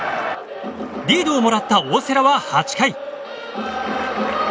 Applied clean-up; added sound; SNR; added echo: none; none; none; none.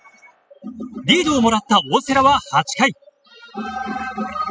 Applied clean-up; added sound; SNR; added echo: classical method spectral subtraction.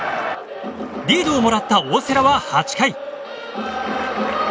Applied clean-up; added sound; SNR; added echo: none; Explosion; 10 dB; none.